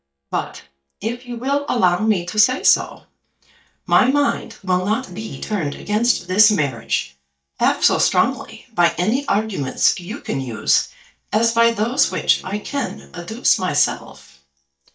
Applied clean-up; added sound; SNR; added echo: neural mask model DeepFilterNet 3.